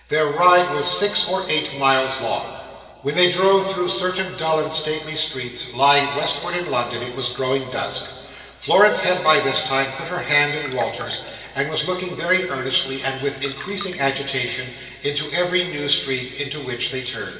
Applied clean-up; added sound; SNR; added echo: none; Trickle, dribble; 19 dB; reverberation time 2.3 s.